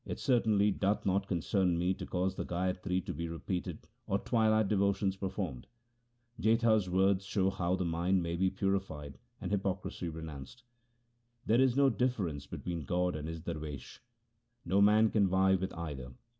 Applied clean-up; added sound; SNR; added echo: none; none; none; none.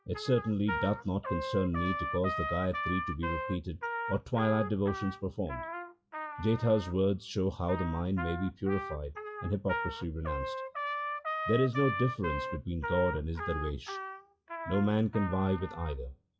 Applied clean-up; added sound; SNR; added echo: classical method WPE with log-MMSE.